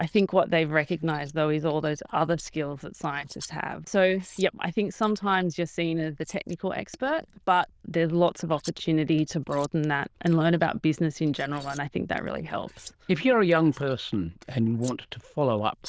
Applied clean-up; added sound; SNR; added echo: neural diffusion model UNIVERSE++.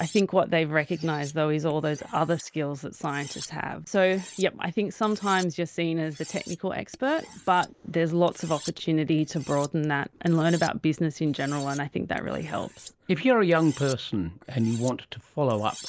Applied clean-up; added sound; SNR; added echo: neural mask model Resemble Enhance denoiser.